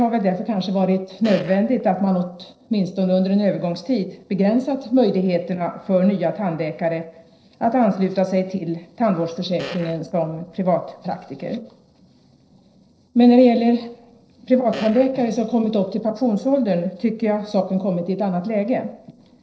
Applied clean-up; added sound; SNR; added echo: neural separator model SepFormer DNS4.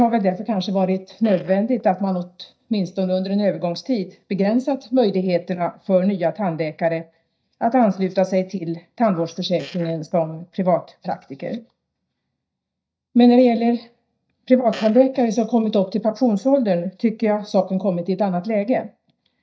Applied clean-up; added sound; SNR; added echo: neural mask model DeepFilterNet 3.